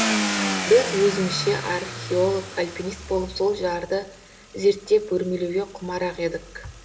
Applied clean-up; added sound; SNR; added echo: none; Car; 7 dB; reverberation time 1.7 s.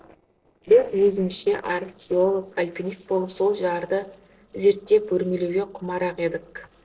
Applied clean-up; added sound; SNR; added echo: neural separator model SepFormer DNS4.